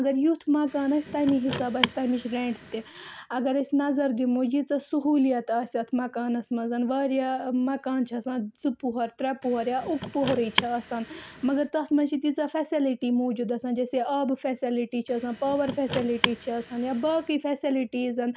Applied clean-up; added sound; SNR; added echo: none; Car; 8 dB; none.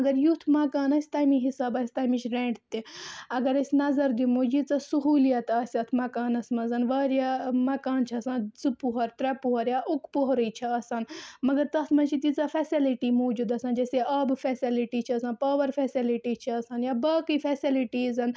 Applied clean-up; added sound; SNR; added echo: none; none; none; none.